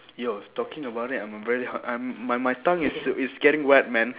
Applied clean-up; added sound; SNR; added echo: none; none; none; none.